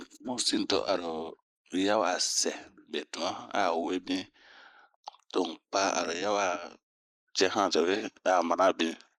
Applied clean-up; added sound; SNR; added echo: neural mask model Resemble Enhance denoiser.